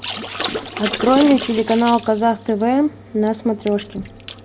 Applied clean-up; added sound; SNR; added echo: none; Water / Splash, splatter; 11 dB; none.